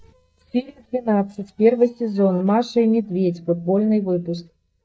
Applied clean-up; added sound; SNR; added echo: neural mask model DeepFilterNet 3.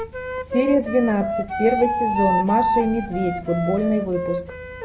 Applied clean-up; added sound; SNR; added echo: none; Wind instrument, woodwind instrument; 3 dB; none.